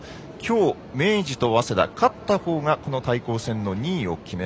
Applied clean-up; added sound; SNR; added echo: none; none; none; none.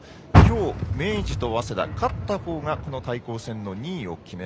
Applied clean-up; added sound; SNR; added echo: none; Car; -4 dB; none.